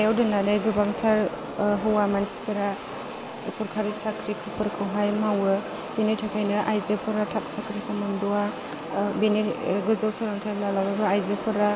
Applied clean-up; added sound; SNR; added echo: none; Fire; 16 dB; none.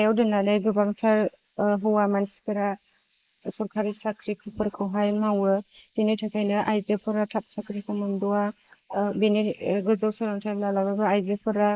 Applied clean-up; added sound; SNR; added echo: neural mask model Resemble Enhance denoiser.